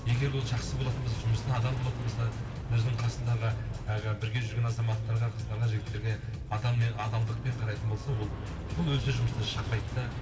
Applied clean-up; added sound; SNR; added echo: none; Aircraft; 11 dB; reverberation time 1.9 s.